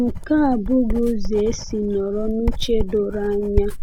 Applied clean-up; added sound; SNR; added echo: none; Writing; 3 dB; none.